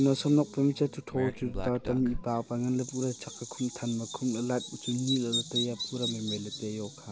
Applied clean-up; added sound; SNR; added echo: none; Bird vocalization, bird call, bird song; 9 dB; none.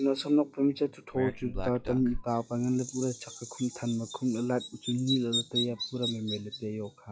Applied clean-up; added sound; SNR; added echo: classical method log-MMSE.